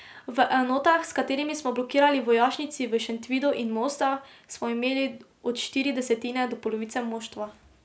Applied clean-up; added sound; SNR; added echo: none; none; none; none.